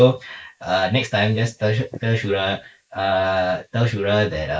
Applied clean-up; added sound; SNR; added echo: neural mask model Resemble Enhance denoiser.